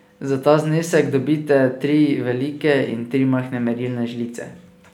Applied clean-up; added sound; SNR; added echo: none; none; none; none.